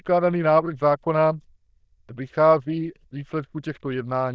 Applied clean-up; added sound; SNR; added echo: neural diffusion model UNIVERSE++.